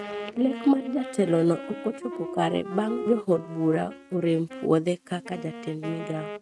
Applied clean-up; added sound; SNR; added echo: neural mask model RNNoise.